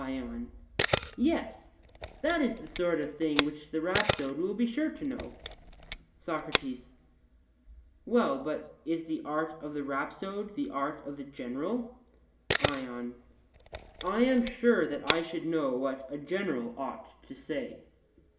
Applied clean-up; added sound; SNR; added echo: none; Camera; 0 dB; reverberation time 0.6 s.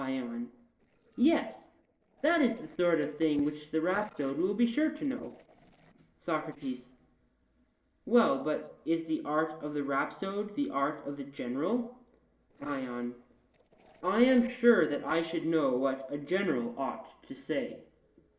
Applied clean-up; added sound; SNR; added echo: neural separator model SepFormer DNS4.